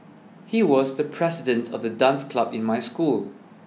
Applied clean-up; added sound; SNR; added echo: none; none; none; none.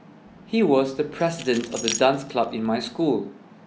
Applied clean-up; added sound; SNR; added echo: none; Keys jangling; 13 dB; none.